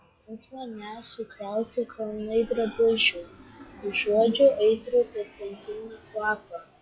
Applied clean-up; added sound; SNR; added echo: classical method log-MMSE.